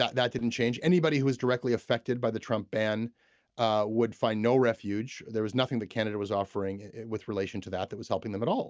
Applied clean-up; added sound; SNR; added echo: none; none; none; none.